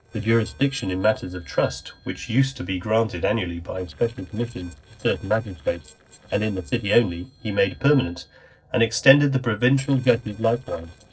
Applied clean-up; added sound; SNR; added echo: neural separator model SepFormer DNS4.